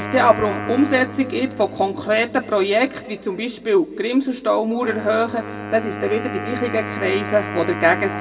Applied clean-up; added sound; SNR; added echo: none; Wind instrument, woodwind instrument; 10 dB; reverberation time 1.6 s.